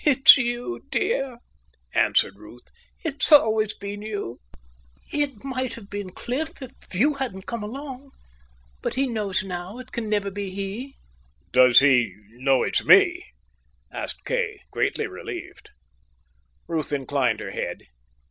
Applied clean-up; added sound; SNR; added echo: none; none; none; none.